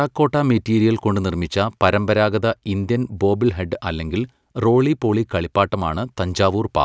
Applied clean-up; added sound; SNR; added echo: none; none; none; none.